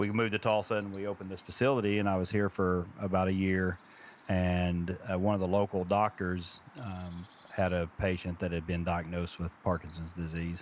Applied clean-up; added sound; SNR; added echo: none; Chirp, tweet; 16 dB; none.